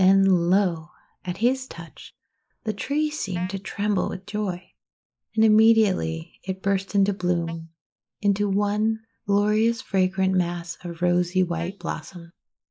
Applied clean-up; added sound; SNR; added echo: neural mask model Resemble Enhance denoiser.